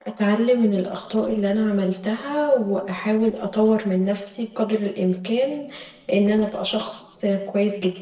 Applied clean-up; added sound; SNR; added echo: neural separator model SepFormer DNS4.